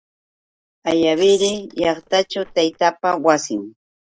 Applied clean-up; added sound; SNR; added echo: neural mask model Resemble Enhance denoiser.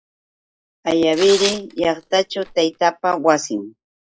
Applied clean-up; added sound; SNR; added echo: classical method log-MMSE.